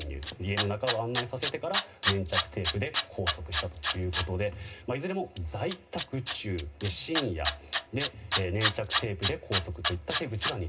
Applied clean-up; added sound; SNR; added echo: none; Tools; 1 dB; reverberation time 0.2 s.